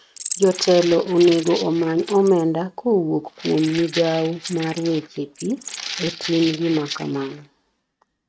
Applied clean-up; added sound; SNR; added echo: neural mask model RNNoise.